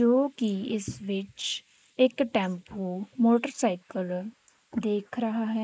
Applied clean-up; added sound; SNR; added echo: neural mask model Resemble Enhance denoiser.